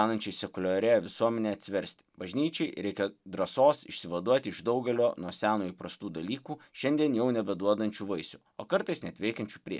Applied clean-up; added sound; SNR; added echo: none; none; none; none.